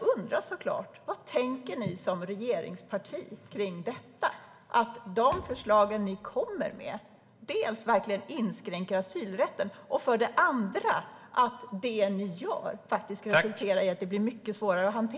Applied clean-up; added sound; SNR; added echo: none; Thump, thud; 18 dB; reverberation time 1.2 s.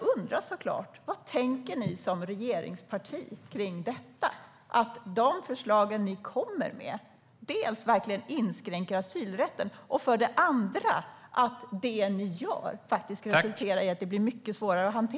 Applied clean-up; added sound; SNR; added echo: none; none; none; none.